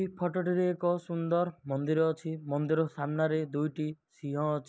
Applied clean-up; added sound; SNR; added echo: none; none; none; none.